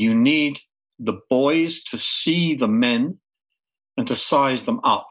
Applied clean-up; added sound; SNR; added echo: none; none; none; none.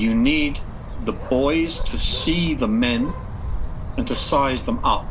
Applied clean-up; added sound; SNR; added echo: none; Bird; 4 dB; none.